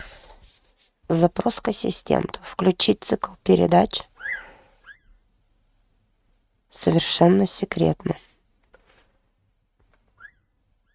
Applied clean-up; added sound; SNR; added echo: neural mask model RNNoise.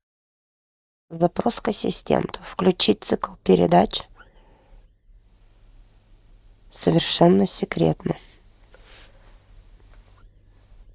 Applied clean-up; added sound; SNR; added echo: neural mask model DeepFilterNet 3.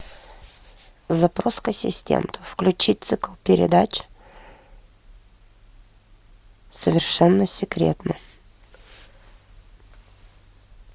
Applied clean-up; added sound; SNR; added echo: none; none; none; none.